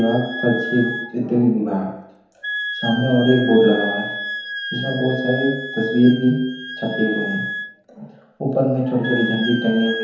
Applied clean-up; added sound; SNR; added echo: none; Wind instrument, woodwind instrument; 9 dB; reverberation time 1.0 s.